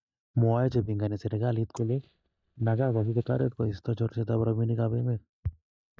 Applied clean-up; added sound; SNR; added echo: neural mask model DeepFilterNet 3.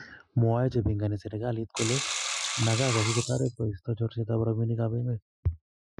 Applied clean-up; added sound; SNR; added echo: classical method Wiener filter.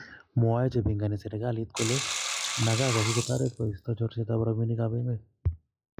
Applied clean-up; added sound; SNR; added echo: classical method log-MMSE.